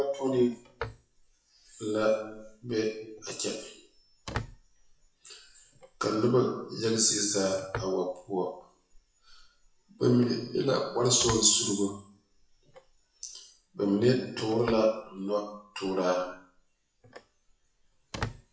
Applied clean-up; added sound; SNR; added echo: classical method WPE with log-MMSE.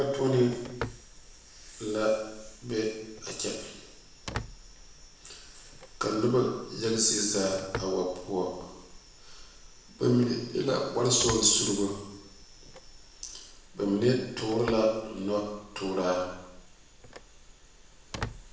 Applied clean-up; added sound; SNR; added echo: none; Telephone; 14 dB; reverberation time 0.9 s.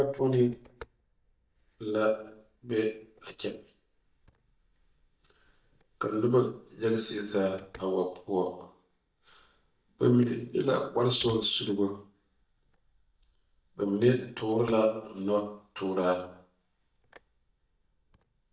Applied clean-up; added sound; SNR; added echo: neural mask model DeepFilterNet 3.